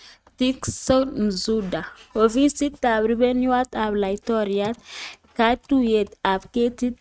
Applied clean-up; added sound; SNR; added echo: neural mask model RNNoise.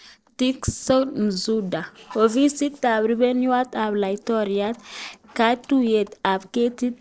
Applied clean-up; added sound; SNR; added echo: neural separator model SepFormer DNS4.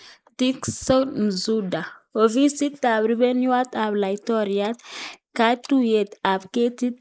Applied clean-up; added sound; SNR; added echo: neural mask model Resemble Enhance denoiser.